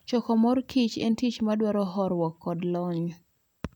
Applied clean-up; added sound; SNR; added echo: none; none; none; none.